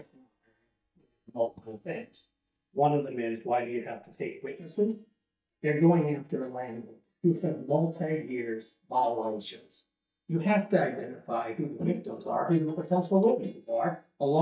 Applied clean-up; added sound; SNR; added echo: neural mask model DeepFilterNet 3.